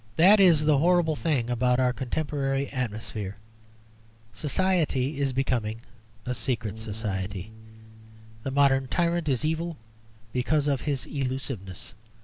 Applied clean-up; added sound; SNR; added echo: none; Bass guitar; 19 dB; none.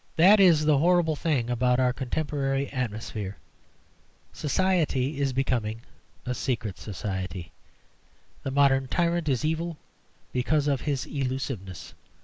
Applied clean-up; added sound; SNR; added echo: neural mask model Resemble Enhance denoiser.